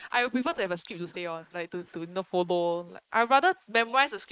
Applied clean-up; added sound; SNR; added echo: neural mask model Resemble Enhance denoiser.